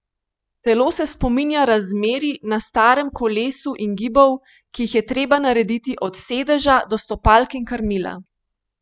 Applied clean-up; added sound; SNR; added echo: none; none; none; none.